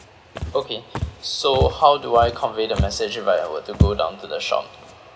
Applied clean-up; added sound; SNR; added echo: none; Walk, footsteps; 5 dB; none.